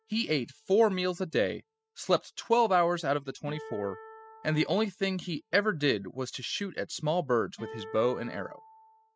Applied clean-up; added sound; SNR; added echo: classical method spectral subtraction.